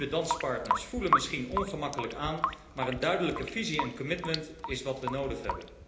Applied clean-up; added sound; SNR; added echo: none; Drip / Sink (filling or washing) / Water tap, faucet; 2 dB; reverberation time 1.0 s.